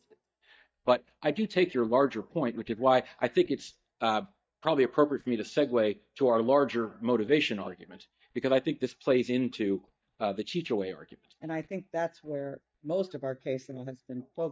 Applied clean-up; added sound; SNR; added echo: neural mask model DeepFilterNet 3.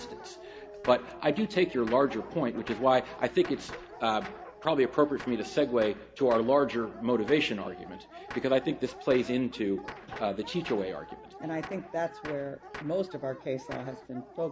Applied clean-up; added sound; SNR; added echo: none; Gunshot, gunfire + Dog; 15 dB; none.